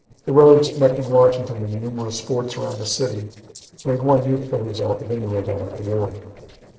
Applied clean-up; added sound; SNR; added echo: neural separator model SepFormer DNS4.